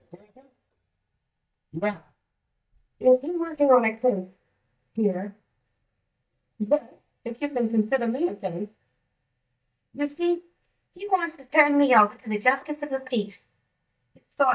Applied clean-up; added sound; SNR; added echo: neural mask model DeepFilterNet 3.